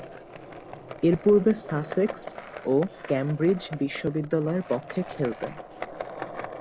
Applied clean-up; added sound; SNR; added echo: none; Skateboard; 13 dB; none.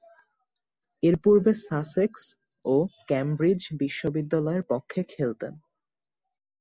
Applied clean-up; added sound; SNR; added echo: none; none; none; none.